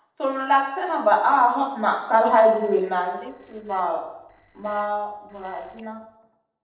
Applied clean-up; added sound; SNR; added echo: neural separator model SepFormer DNS4.